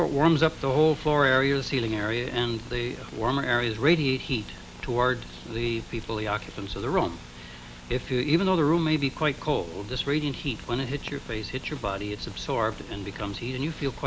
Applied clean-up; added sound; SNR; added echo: none; none; none; none.